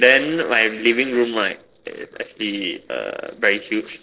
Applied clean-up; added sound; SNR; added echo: neural separator model SepFormer DNS4.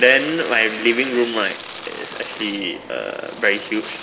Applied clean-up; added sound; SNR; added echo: none; Domestic sounds, home sounds; 12 dB; reverberation time 0.8 s.